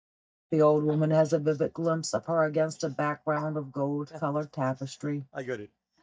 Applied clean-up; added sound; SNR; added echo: neural mask model DeepFilterNet 3.